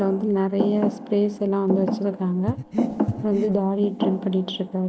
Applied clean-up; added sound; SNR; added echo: none; Breathing + Thump, thud; 5 dB; none.